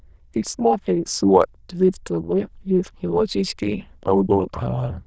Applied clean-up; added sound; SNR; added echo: neural diffusion model UNIVERSE++.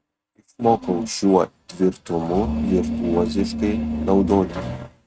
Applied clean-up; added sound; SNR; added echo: neural mask model RNNoise.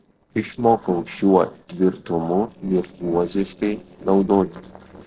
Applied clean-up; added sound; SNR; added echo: neural separator model SepFormer DNS4.